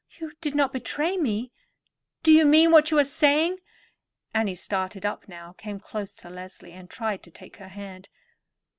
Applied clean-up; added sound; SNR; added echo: none; none; none; none.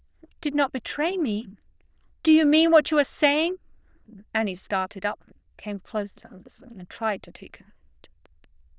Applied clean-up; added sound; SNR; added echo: neural diffusion model UNIVERSE++.